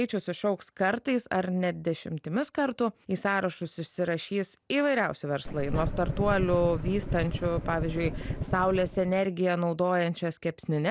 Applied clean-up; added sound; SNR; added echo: none; Engine starting / Car; 4 dB; none.